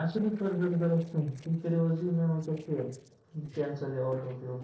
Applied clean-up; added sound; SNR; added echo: neural separator model SepFormer DNS4.